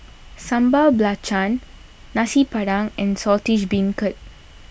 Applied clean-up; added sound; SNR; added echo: none; none; none; none.